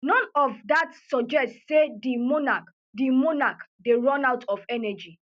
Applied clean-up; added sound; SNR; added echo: none; none; none; none.